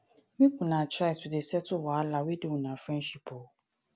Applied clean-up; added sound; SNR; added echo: none; none; none; none.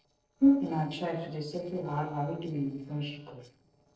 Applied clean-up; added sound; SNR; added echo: neural separator model SepFormer DNS4.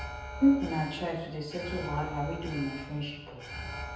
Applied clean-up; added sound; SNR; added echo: none; Alarm; 9 dB; reverberation time 0.9 s.